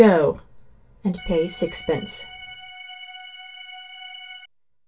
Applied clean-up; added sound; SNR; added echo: none; Organ; 14 dB; reverberation time 0.2 s.